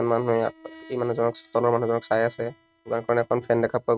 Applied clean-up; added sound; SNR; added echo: neural mask model RNNoise.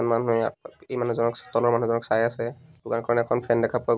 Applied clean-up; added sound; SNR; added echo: none; none; none; none.